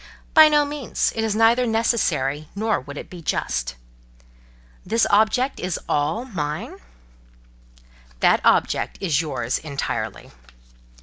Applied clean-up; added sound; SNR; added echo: none; none; none; none.